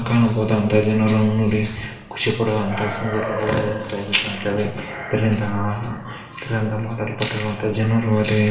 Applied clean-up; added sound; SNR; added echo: none; none; none; reverberation time 0.9 s.